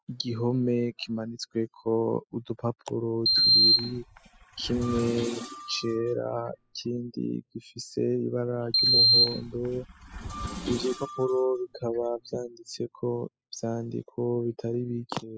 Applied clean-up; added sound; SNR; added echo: classical method spectral subtraction.